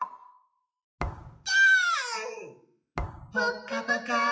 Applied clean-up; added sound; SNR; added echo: classical method WPE with log-MMSE.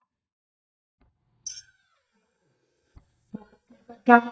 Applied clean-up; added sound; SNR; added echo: neural mask model DeepFilterNet 3.